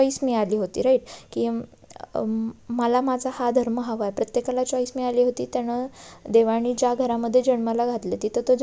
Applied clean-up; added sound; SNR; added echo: none; none; none; none.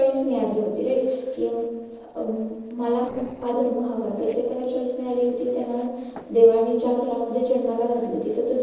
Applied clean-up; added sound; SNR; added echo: neural separator model SepFormer DNS4.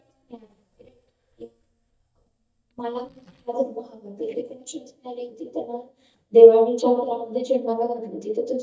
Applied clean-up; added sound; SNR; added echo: neural mask model DeepFilterNet 3.